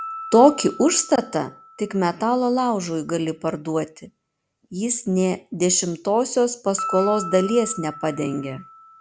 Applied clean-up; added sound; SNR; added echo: none; Piano; 15 dB; none.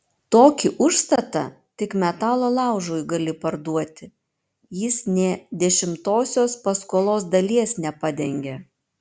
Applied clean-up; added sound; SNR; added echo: none; none; none; none.